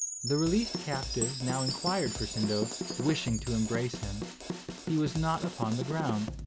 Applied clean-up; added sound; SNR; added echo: none; Chime + Drum kit; 5 dB; none.